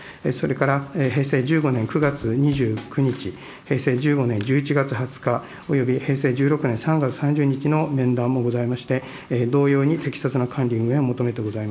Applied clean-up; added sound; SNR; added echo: none; Drum / Drum kit; 18 dB; none.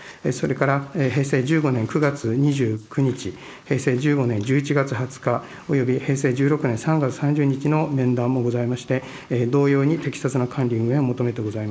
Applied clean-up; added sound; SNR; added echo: neural mask model Resemble Enhance denoiser.